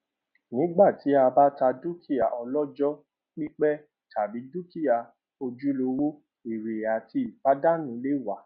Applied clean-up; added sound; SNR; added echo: none; none; none; none.